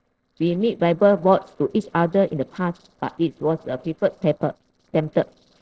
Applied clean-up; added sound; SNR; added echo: neural separator model SepFormer DNS4.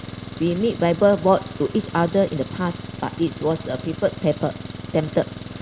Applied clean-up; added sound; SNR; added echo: none; Engine; 11 dB; none.